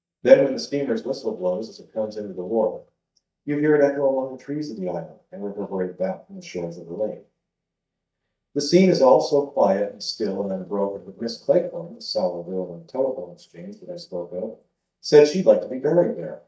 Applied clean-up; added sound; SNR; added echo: neural mask model DeepFilterNet 3.